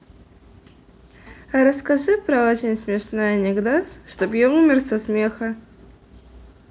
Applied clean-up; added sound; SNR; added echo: none; none; none; none.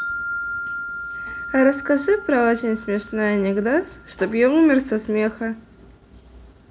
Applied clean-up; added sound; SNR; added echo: none; Wind chime; 12 dB; none.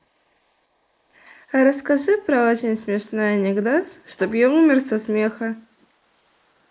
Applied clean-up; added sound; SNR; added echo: neural mask model Resemble Enhance denoiser.